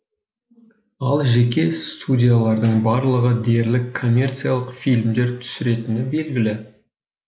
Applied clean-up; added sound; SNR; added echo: none; none; none; none.